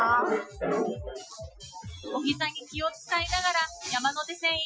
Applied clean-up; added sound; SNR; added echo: classical method Wiener filter.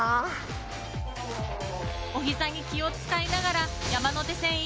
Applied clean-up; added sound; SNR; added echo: none; none; none; none.